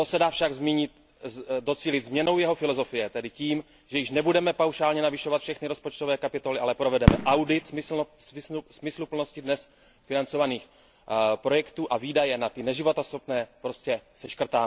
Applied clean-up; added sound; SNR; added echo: none; Fireworks; 4 dB; none.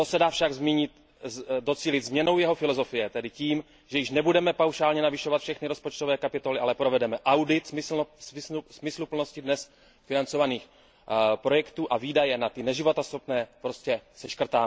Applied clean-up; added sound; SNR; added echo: none; none; none; none.